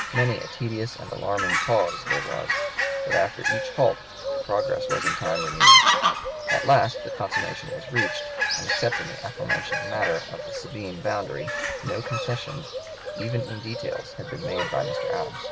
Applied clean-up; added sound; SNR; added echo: none; Fowl; -2 dB; none.